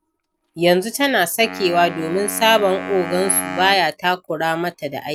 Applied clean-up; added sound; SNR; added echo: none; Wind instrument, woodwind instrument; 13 dB; none.